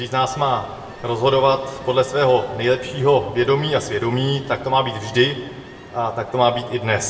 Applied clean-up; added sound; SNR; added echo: none; Ocean; 19 dB; reverberation time 0.9 s.